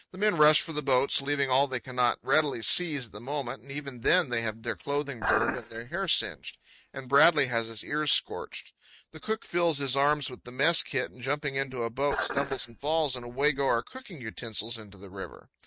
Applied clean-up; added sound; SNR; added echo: neural mask model RNNoise.